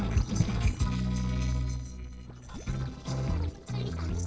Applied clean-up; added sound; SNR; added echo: neural separator model SepFormer DNS4.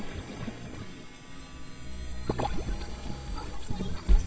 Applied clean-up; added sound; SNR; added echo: neural mask model DeepFilterNet 3.